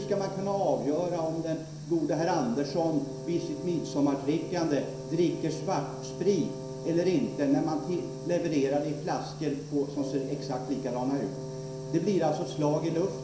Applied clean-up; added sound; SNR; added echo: none; Wind instrument, woodwind instrument; 11 dB; reverberation time 0.7 s.